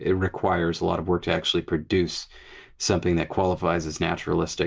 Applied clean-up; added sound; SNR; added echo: none; none; none; none.